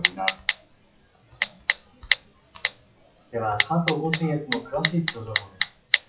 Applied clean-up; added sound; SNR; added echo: classical method WPE with log-MMSE.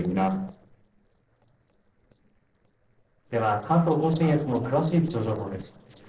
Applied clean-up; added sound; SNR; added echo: neural separator model SepFormer DNS4.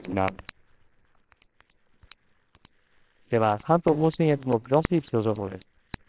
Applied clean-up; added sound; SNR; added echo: neural separator model SepFormer WHAMR!.